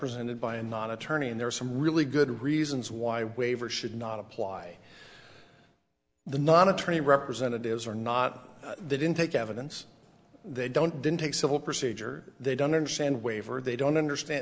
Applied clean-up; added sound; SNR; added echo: none; none; none; none.